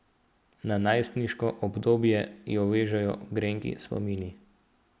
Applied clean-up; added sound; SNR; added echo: none; none; none; none.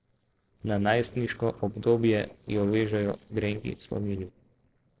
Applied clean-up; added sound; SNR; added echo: neural separator model SepFormer DNS4.